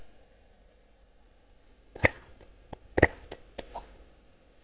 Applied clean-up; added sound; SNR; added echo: neural mask model DeepFilterNet 3.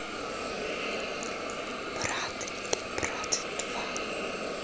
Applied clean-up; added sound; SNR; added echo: none; Hiss; -4 dB; none.